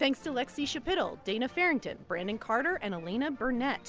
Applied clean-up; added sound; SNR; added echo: none; none; none; none.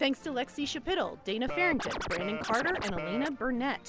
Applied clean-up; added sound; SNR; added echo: none; Scratching (performance technique); 4 dB; none.